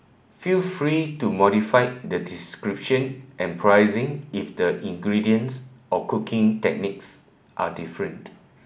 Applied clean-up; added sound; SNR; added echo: none; none; none; none.